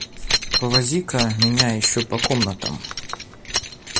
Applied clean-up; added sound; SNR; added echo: none; Keys jangling; 1 dB; none.